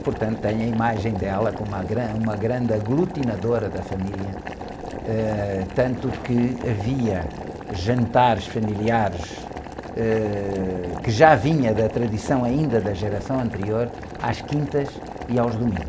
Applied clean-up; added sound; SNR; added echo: none; Boiling; 10 dB; none.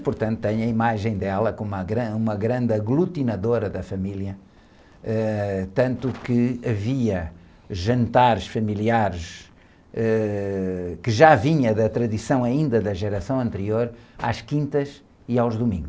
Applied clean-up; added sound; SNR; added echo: none; none; none; none.